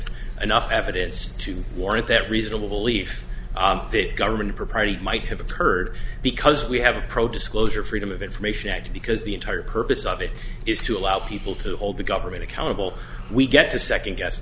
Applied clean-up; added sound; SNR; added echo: none; none; none; none.